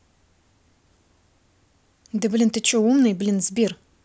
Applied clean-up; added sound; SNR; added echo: none; none; none; none.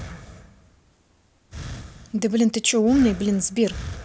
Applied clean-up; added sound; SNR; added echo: none; Breathing; 14 dB; none.